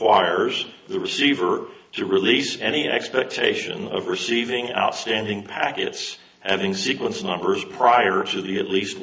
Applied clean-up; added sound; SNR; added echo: none; none; none; none.